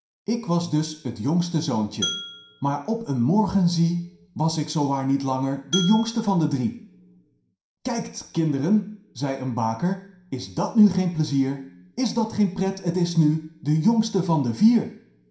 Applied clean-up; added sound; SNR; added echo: none; Glass; 11 dB; reverberation time 0.5 s.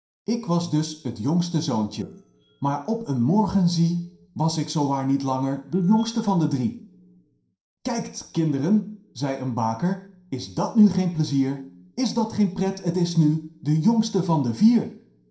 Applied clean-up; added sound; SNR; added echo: neural separator model SepFormer DNS4.